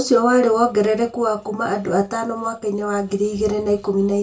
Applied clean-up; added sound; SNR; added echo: none; none; none; reverberation time 0.2 s.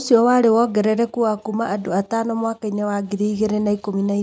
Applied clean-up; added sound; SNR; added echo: none; none; none; none.